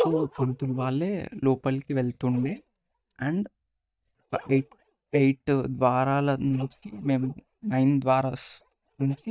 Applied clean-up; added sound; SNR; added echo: neural mask model DeepFilterNet 3.